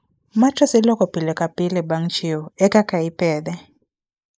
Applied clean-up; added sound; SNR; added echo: neural mask model Resemble Enhance denoiser.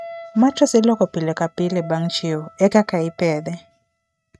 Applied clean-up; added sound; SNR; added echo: neural mask model RNNoise.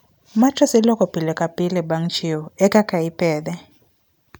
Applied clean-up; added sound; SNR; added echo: none; none; none; none.